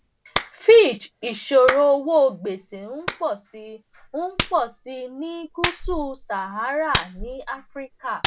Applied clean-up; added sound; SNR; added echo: none; Clapping; 10 dB; none.